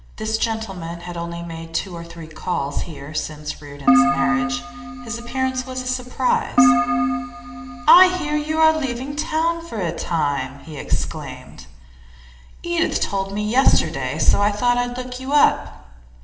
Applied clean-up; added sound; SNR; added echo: none; Keyboard (musical); 0 dB; reverberation time 0.9 s.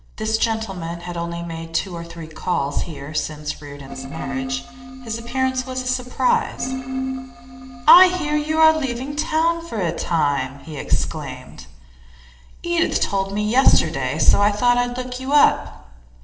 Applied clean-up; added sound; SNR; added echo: neural separator model SepFormer DNS4.